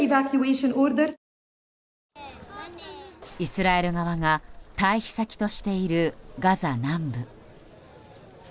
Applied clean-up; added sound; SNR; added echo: none; Bus / Engine; 15 dB; none.